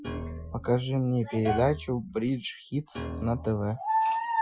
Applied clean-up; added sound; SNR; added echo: classical method Wiener filter.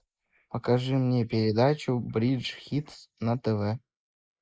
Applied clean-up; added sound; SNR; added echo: neural mask model Resemble Enhance denoiser.